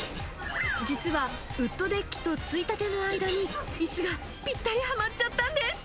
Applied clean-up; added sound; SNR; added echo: none; none; none; none.